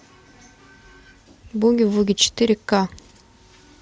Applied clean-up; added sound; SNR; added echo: none; none; none; none.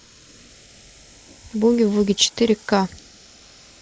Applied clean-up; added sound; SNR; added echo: neural mask model Resemble Enhance denoiser.